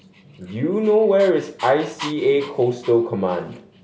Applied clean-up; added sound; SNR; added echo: none; Dog; 20 dB; none.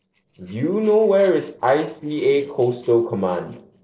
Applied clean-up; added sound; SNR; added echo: neural separator model SepFormer DNS4.